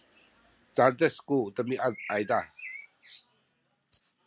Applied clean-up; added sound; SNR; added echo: none; Bird; 14 dB; none.